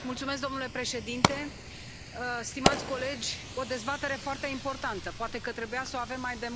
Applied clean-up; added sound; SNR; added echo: none; Fire; 1 dB; none.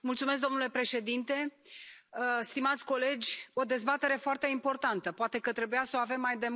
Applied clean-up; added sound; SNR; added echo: none; none; none; none.